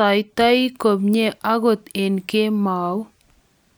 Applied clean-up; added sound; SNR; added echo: none; none; none; none.